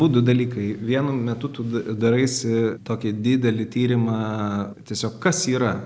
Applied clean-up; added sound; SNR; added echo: none; none; none; none.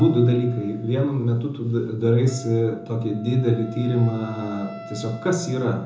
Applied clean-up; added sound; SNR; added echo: none; Wind instrument, woodwind instrument; 19 dB; reverberation time 0.5 s.